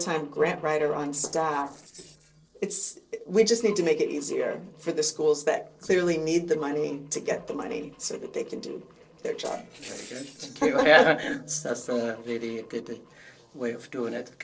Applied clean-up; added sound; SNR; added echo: neural separator model SepFormer DNS4.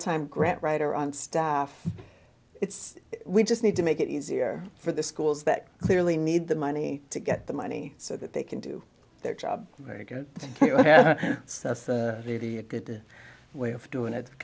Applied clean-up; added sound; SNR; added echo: none; none; none; none.